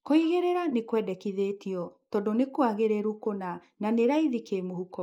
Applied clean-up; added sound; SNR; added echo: neural mask model Resemble Enhance denoiser.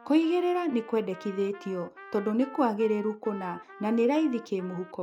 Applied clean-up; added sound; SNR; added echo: none; Trumpet; 19 dB; none.